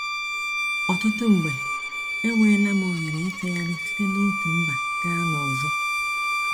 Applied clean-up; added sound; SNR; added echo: none; Bowed string instrument; 2 dB; none.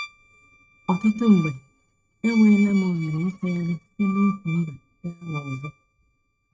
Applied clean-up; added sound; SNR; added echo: neural mask model RNNoise.